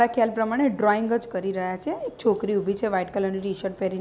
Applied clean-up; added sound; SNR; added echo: none; none; none; none.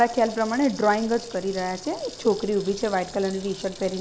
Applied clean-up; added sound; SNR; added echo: none; Sink (filling or washing) / Water tap, faucet; 17 dB; none.